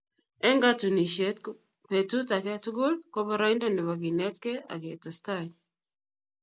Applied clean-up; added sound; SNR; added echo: none; none; none; none.